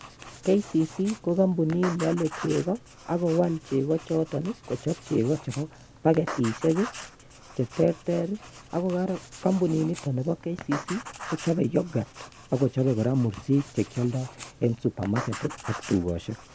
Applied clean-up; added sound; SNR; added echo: none; Writing; 15 dB; none.